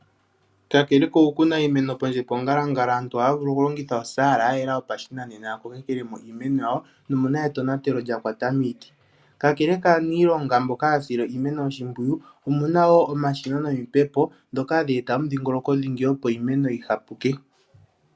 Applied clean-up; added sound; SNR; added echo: none; none; none; none.